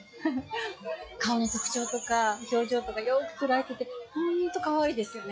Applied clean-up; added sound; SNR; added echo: classical method log-MMSE.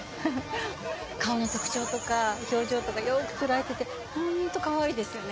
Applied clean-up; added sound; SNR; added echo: none; Trumpet; 19 dB; none.